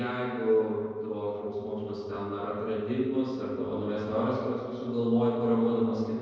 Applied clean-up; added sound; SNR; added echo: neural separator model SepFormer DNS4.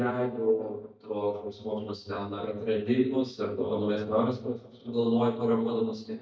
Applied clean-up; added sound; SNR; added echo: neural mask model DeepFilterNet 3.